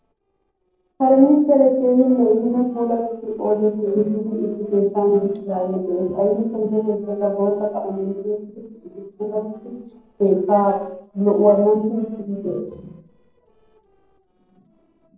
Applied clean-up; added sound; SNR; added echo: neural separator model SepFormer DNS4.